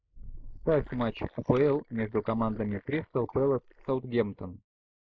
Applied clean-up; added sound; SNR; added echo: neural mask model Resemble Enhance denoiser.